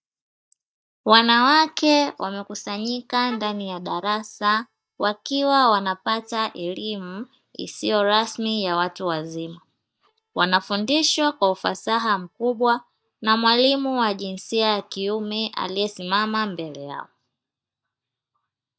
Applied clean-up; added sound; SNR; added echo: neural mask model DeepFilterNet 3.